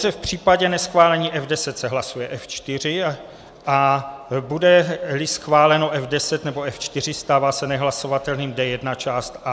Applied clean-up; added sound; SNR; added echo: none; none; none; none.